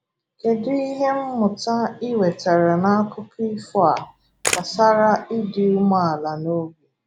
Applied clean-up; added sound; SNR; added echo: none; Camera; 9 dB; none.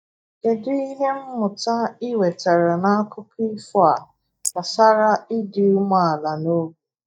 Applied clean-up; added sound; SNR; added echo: neural mask model DeepFilterNet 3.